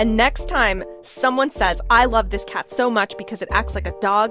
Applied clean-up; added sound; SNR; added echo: none; none; none; none.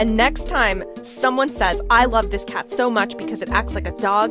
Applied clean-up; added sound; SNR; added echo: none; Acoustic guitar; 12 dB; none.